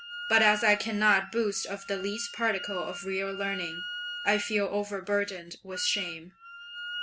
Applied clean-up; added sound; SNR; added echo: none; Wind instrument, woodwind instrument; 10 dB; none.